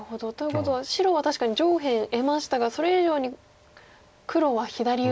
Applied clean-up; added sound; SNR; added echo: none; none; none; none.